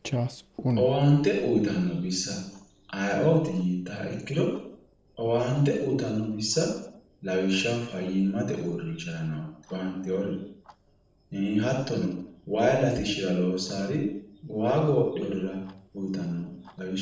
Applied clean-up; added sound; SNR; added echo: neural separator model SepFormer DNS4.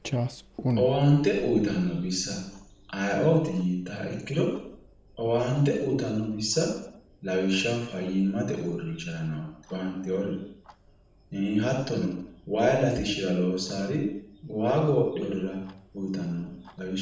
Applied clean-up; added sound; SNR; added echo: none; Clock; 13 dB; reverberation time 0.7 s.